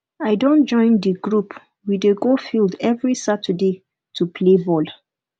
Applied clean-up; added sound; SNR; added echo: none; none; none; none.